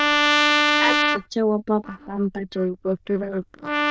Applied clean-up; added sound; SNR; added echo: neural diffusion model UNIVERSE++.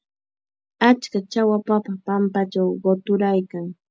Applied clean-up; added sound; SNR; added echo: none; none; none; none.